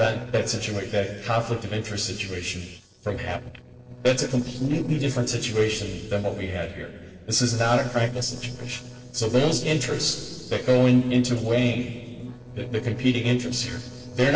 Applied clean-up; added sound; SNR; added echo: neural separator model SepFormer DNS4.